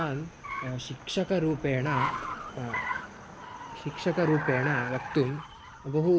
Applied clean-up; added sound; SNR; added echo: none; Car; 7 dB; none.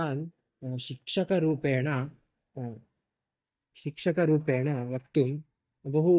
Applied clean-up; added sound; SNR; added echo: neural mask model DeepFilterNet 3.